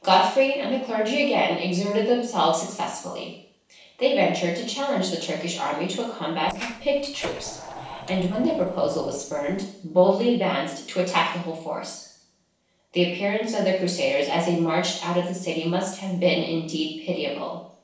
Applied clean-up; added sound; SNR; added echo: neural separator model SepFormer DNS4.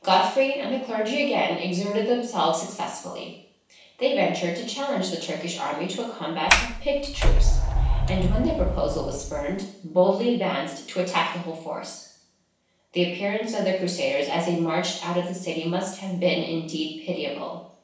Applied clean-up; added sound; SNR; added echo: none; Sliding door; -4 dB; reverberation time 0.7 s.